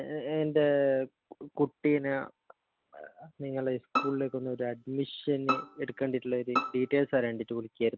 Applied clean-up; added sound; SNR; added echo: none; Bowed string instrument; 5 dB; none.